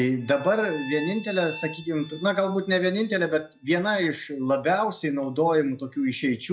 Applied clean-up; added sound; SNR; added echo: classical method log-MMSE.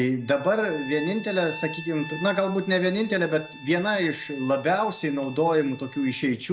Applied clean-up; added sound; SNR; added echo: none; Bowed string instrument; 16 dB; none.